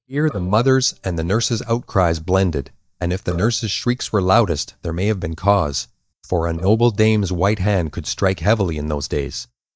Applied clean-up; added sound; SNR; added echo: neural mask model DeepFilterNet 3.